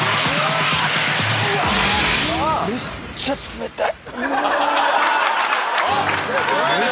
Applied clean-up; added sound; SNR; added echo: none; none; none; none.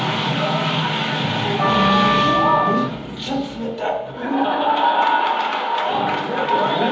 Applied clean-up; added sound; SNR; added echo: none; Wind instrument, woodwind instrument; 2 dB; reverberation time 1.3 s.